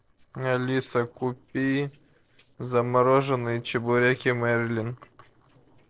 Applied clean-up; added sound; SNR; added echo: neural separator model SepFormer DNS4.